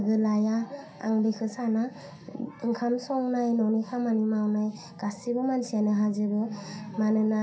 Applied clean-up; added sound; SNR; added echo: none; none; none; reverberation time 0.3 s.